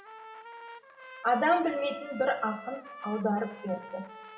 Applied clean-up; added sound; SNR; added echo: none; Trumpet; 15 dB; reverberation time 0.9 s.